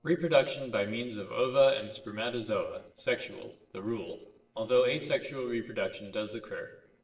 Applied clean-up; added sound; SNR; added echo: neural separator model SepFormer DNS4.